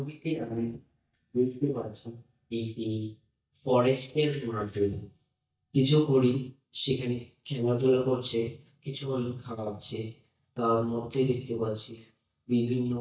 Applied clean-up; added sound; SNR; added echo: neural mask model DeepFilterNet 3.